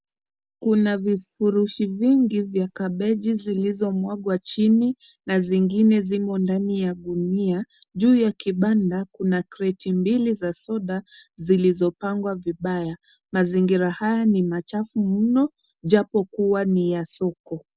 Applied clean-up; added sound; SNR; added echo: none; none; none; none.